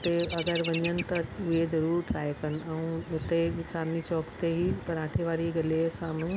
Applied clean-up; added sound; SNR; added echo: none; Bird vocalization, bird call, bird song; 14 dB; none.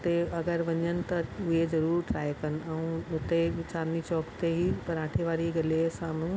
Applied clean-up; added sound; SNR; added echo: none; none; none; none.